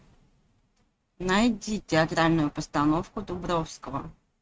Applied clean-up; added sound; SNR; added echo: neural mask model RNNoise.